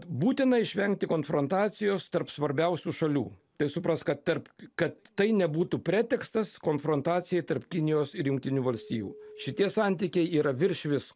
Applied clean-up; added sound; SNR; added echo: none; Telephone; 19 dB; none.